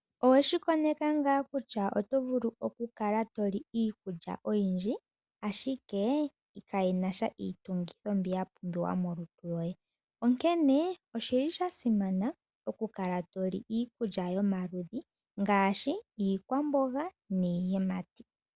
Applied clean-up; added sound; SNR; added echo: none; none; none; none.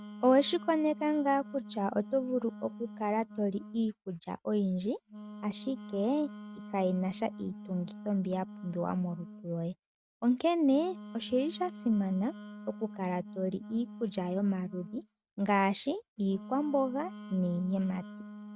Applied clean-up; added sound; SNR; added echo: neural mask model RNNoise.